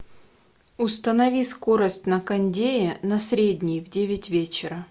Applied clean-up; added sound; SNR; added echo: none; none; none; none.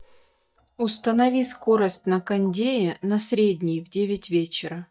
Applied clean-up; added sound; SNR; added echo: neural mask model DeepFilterNet 3.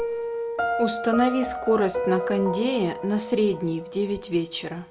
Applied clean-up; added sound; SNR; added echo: none; Piano; 5 dB; none.